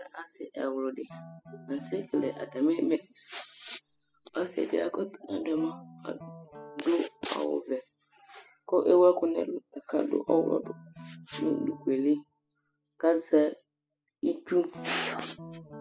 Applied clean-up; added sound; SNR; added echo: classical method spectral subtraction.